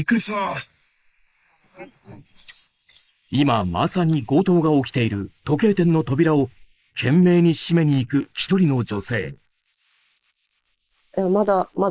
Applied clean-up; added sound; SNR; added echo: neural mask model Resemble Enhance denoiser.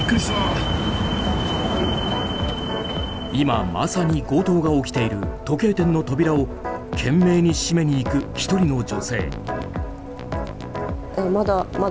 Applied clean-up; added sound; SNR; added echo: none; Rain; 16 dB; none.